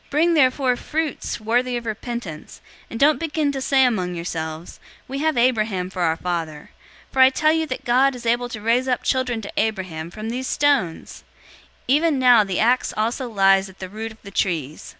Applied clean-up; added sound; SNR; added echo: none; none; none; none.